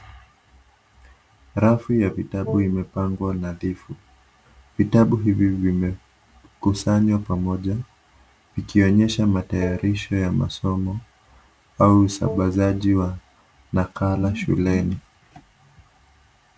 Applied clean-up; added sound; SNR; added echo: none; Wind instrument, woodwind instrument; 12 dB; none.